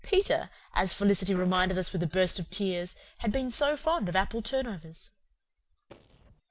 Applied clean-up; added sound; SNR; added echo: neural separator model SepFormer DNS4.